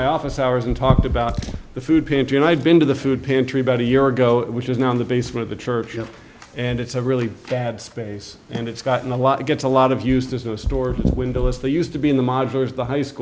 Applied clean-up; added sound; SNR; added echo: none; none; none; none.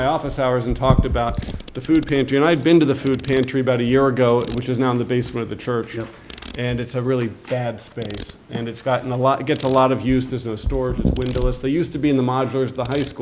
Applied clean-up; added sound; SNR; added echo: none; Ratchet, pawl; 17 dB; none.